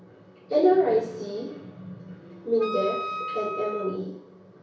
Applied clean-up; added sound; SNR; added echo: none; Wind instrument, woodwind instrument; 8 dB; reverberation time 0.6 s.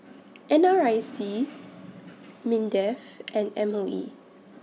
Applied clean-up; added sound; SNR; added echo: none; none; none; none.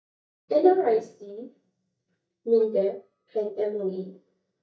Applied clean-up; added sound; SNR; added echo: neural mask model DeepFilterNet 3.